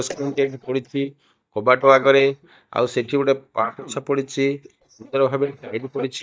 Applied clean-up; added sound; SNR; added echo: neural mask model DeepFilterNet 3.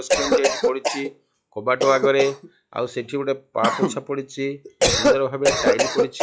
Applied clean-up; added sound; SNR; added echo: classical method log-MMSE.